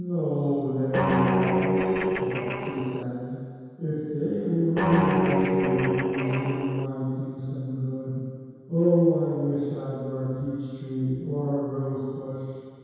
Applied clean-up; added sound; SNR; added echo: none; Guitar; -2 dB; reverberation time 2.0 s.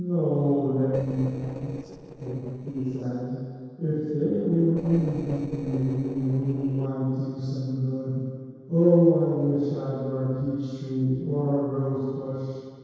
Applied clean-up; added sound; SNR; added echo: neural separator model SepFormer DNS4.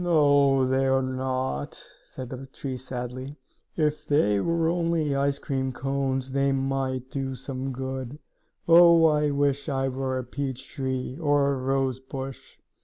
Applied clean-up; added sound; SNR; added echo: none; none; none; none.